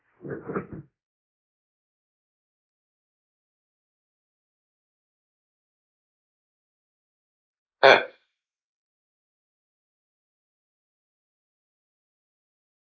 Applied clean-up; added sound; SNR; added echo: neural mask model Resemble Enhance denoiser.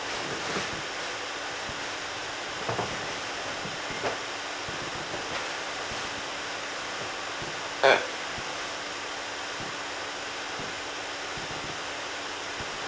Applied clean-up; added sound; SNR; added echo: none; Gunshot, gunfire; 18 dB; none.